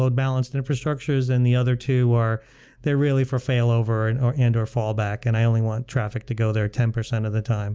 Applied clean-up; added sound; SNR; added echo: none; none; none; none.